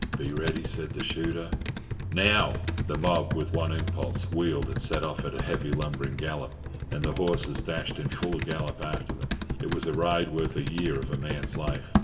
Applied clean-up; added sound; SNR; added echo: none; Computer keyboard; 1 dB; reverberation time 1.3 s.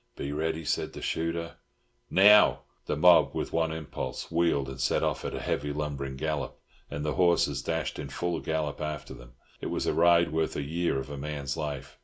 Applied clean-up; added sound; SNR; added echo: none; none; none; none.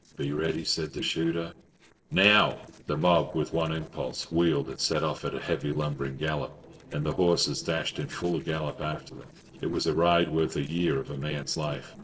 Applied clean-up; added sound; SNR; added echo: neural separator model SepFormer DNS4.